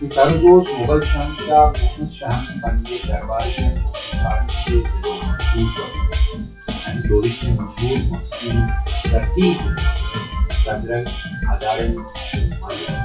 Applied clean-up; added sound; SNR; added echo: classical method WPE with log-MMSE.